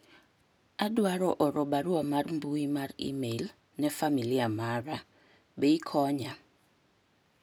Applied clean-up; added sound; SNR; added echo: none; none; none; none.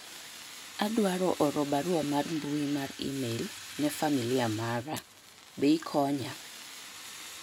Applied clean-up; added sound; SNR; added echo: none; Fire; 13 dB; none.